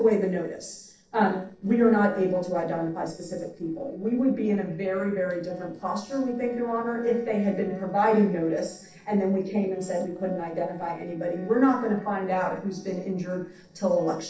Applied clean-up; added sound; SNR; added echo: neural separator model SepFormer DNS4.